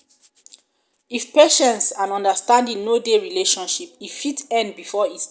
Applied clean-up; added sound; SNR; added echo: none; none; none; none.